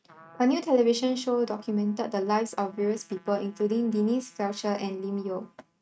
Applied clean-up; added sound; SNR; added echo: neural mask model RNNoise.